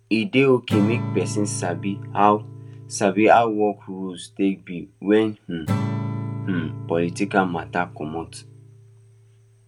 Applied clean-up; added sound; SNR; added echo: none; Acoustic guitar / Strum; 9 dB; none.